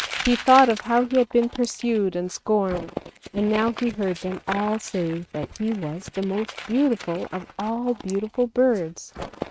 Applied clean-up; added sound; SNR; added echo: neural mask model RNNoise.